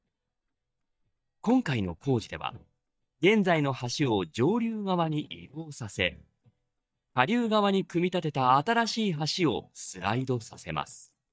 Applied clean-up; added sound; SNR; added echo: neural mask model DeepFilterNet 3.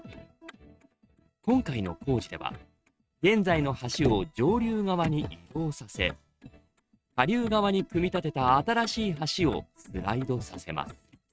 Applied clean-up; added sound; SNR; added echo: neural mask model RNNoise.